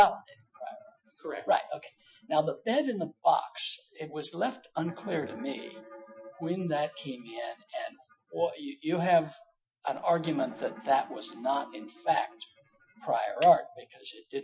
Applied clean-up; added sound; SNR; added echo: classical method Wiener filter.